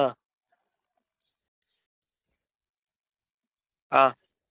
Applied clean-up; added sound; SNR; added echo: neural mask model DeepFilterNet 3.